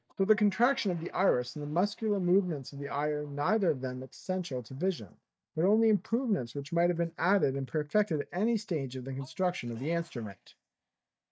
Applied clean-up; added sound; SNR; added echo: neural mask model DeepFilterNet 3.